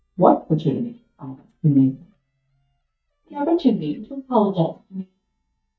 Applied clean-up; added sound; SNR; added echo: neural mask model DeepFilterNet 3.